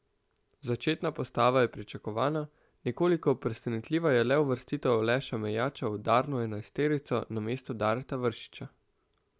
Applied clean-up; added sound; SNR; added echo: none; none; none; none.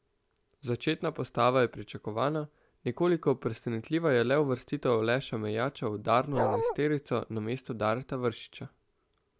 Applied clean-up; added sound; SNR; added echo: none; Bark; -2 dB; none.